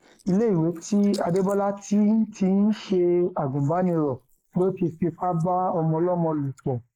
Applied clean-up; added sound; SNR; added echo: neural mask model Resemble Enhance denoiser.